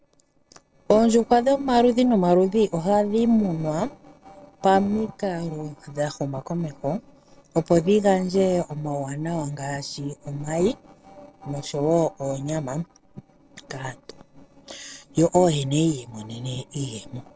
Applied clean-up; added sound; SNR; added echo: neural separator model SepFormer DNS4.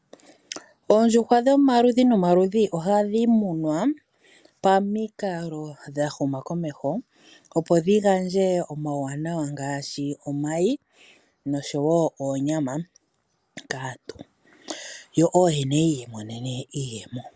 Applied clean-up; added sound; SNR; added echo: none; none; none; none.